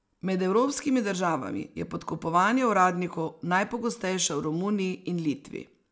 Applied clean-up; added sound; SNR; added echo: none; none; none; none.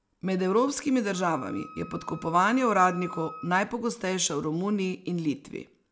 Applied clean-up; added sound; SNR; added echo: none; Wind instrument, woodwind instrument; 17 dB; none.